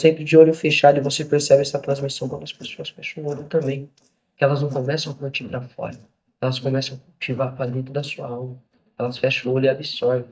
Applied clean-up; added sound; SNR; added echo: neural mask model DeepFilterNet 3.